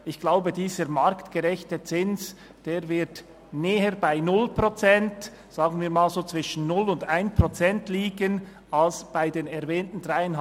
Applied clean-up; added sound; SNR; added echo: none; none; none; none.